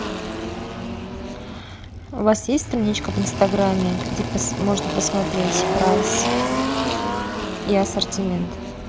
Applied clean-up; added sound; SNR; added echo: none; Engine; 2 dB; none.